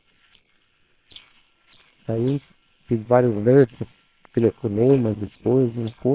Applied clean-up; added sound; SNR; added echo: neural separator model SepFormer WHAM!.